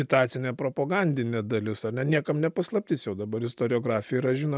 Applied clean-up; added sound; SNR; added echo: none; none; none; none.